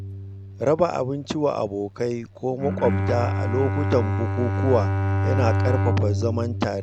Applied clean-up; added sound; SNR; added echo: none; Bowed string instrument; 0 dB; none.